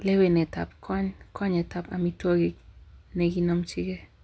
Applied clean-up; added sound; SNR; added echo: none; none; none; none.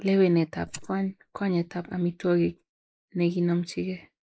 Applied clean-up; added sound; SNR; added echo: neural mask model Resemble Enhance denoiser.